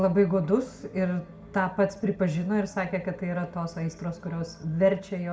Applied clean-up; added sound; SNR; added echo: none; none; none; reverberation time 0.4 s.